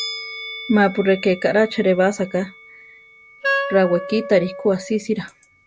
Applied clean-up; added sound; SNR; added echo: none; Musical instrument + Wind instrument, woodwind instrument; 10 dB; none.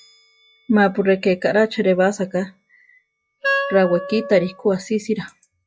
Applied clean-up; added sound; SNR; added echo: classical method log-MMSE.